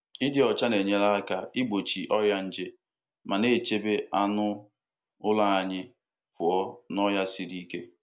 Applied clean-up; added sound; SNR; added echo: none; none; none; none.